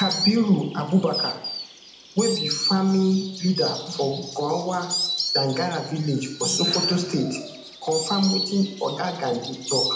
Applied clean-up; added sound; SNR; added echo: none; Insect; 5 dB; reverberation time 0.7 s.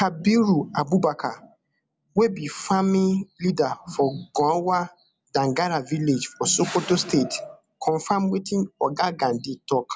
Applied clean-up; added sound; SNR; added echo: none; none; none; none.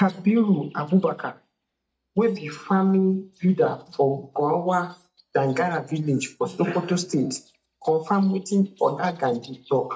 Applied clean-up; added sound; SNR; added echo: neural mask model DeepFilterNet 3.